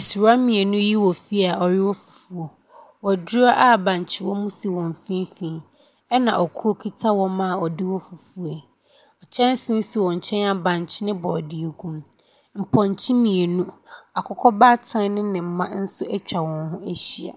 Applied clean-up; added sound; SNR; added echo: none; none; none; none.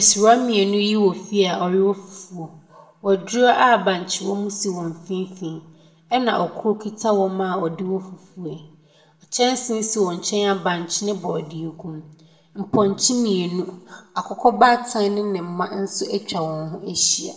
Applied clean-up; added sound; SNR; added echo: none; none; none; reverberation time 0.6 s.